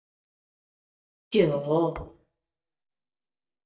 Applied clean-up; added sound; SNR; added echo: neural mask model DeepFilterNet 3.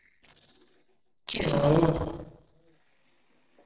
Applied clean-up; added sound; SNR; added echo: neural separator model SepFormer DNS4.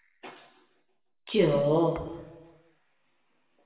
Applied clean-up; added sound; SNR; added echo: none; Thump, thud; 18 dB; reverberation time 1.1 s.